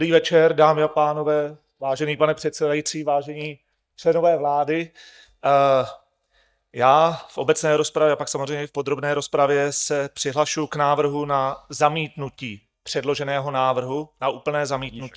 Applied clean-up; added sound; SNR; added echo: neural mask model DeepFilterNet 3.